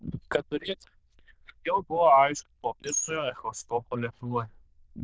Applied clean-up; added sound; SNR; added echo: neural diffusion model UNIVERSE++.